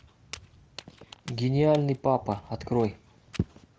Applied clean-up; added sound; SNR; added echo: none; Walk, footsteps; 19 dB; none.